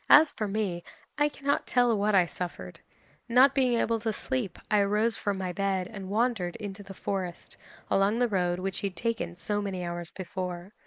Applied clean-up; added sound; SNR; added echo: neural mask model Resemble Enhance denoiser.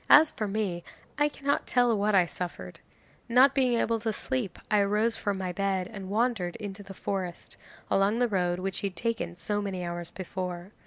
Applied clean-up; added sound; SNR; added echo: none; none; none; none.